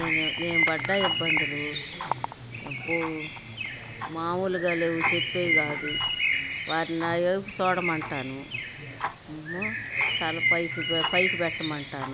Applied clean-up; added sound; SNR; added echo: none; Tick-tock + Bird; -1 dB; none.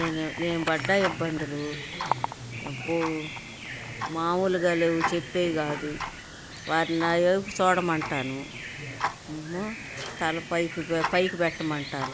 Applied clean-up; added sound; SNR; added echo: neural mask model Resemble Enhance denoiser.